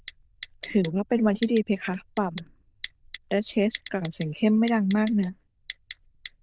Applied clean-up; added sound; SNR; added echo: neural diffusion model UNIVERSE++.